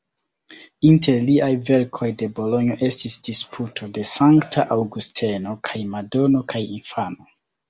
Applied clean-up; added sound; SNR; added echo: none; none; none; none.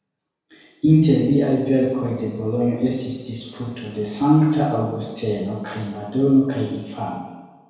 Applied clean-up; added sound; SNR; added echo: none; none; none; reverberation time 1.2 s.